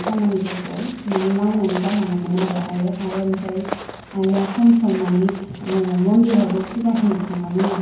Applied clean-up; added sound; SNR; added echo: none; Walk, footsteps; 13 dB; reverberation time 0.9 s.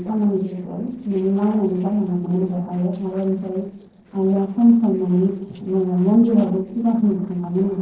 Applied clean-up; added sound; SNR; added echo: neural separator model SepFormer DNS4.